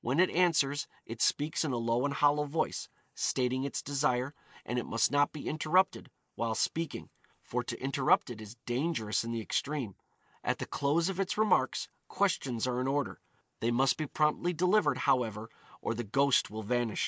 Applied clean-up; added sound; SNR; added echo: neural mask model Resemble Enhance denoiser.